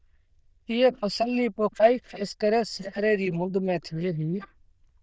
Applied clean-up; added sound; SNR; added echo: neural diffusion model UNIVERSE++.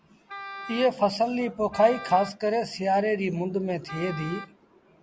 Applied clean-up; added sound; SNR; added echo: none; Wind instrument, woodwind instrument; 15 dB; none.